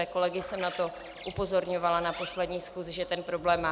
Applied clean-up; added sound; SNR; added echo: none; Bird; 15 dB; none.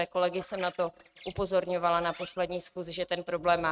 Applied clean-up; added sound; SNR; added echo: neural mask model RNNoise.